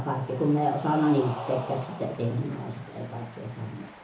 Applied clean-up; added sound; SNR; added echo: none; Cheering; 13 dB; reverberation time 0.7 s.